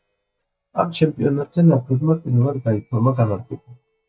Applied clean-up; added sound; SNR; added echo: neural mask model DeepFilterNet 3.